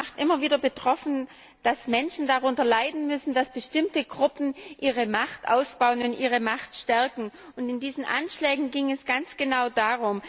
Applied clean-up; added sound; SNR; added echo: none; none; none; none.